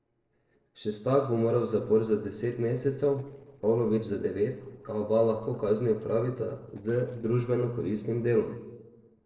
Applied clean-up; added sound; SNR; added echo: neural separator model SepFormer DNS4.